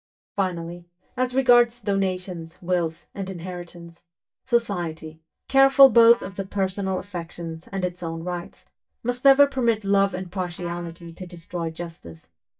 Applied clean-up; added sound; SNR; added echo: neural mask model DeepFilterNet 3.